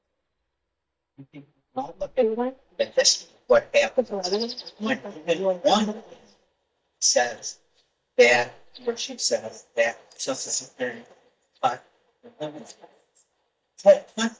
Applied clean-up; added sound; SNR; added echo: neural mask model DeepFilterNet 3.